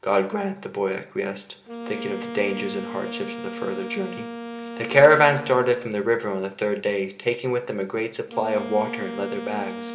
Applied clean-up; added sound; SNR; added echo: none; Wind instrument, woodwind instrument; 12 dB; reverberation time 1.0 s.